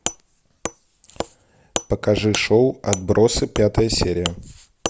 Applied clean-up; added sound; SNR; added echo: none; Wood; 11 dB; none.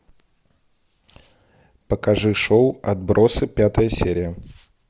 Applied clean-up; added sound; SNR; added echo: none; none; none; none.